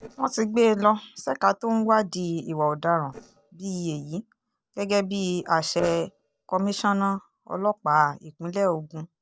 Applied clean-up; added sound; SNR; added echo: neural separator model SepFormer DNS4.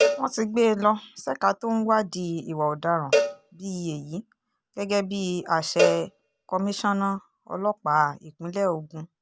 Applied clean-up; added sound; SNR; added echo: none; Cowbell; 4 dB; none.